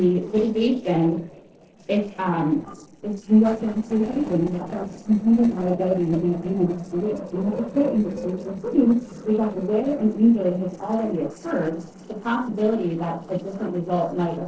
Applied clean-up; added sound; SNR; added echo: neural separator model SepFormer DNS4.